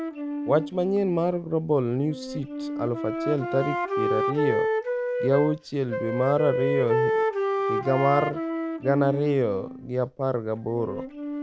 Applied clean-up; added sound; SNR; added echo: none; Wind instrument, woodwind instrument; 2 dB; none.